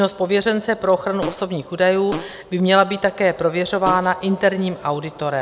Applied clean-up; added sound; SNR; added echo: none; Fart; 12 dB; none.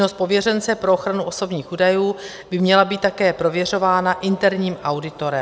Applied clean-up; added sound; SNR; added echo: none; none; none; none.